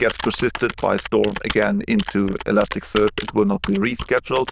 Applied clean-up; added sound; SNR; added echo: neural diffusion model UNIVERSE++.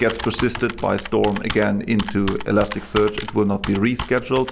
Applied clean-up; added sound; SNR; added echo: none; Computer keyboard; 10 dB; none.